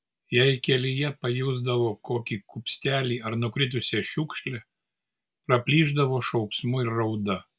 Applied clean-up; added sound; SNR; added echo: none; none; none; none.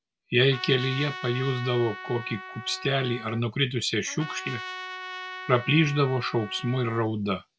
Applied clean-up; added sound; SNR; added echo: none; Trumpet; 12 dB; none.